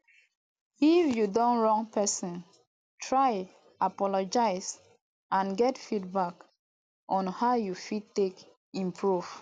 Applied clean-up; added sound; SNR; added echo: none; none; none; none.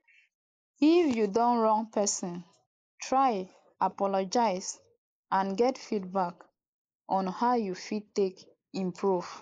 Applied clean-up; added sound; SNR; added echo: neural mask model Resemble Enhance denoiser.